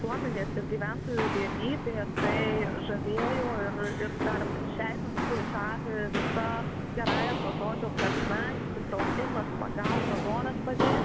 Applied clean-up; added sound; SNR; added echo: none; Walk, footsteps; -4 dB; none.